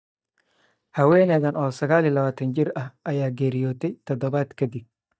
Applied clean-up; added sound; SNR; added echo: neural mask model DeepFilterNet 3.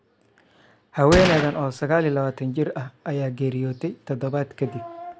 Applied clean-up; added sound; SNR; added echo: none; Gunshot, gunfire; 3 dB; none.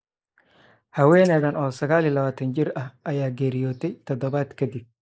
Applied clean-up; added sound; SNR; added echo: neural mask model Resemble Enhance denoiser.